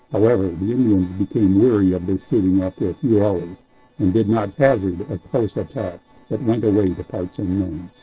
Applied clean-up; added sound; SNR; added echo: neural separator model SepFormer DNS4.